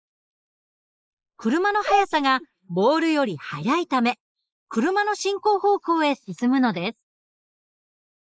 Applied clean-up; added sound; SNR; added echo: neural mask model Resemble Enhance denoiser.